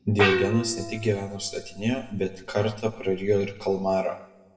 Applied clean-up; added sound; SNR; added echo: none; Gong; 5 dB; reverberation time 0.9 s.